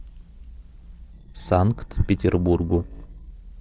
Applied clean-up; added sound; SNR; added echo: neural separator model SepFormer DNS4.